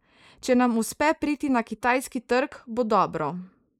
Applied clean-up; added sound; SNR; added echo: neural mask model Resemble Enhance denoiser.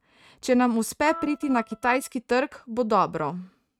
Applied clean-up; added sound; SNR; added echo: neural mask model RNNoise.